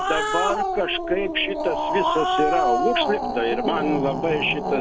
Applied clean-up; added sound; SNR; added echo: none; Growling; 0 dB; none.